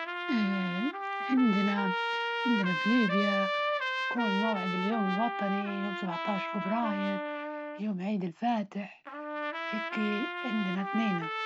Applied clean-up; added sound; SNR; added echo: none; Trumpet; 2 dB; none.